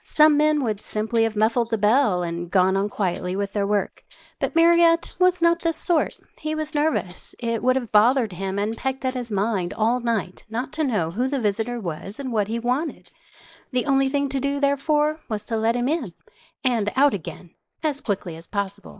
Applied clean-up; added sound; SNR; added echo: neural mask model Resemble Enhance denoiser.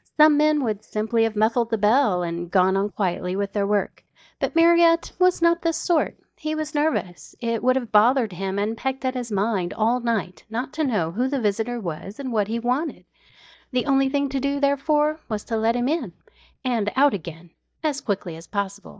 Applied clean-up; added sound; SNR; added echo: neural mask model DeepFilterNet 3.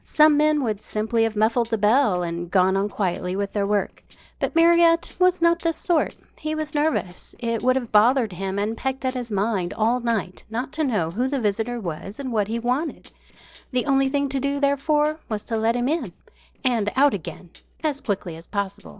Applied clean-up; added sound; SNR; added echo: neural separator model SepFormer DNS4.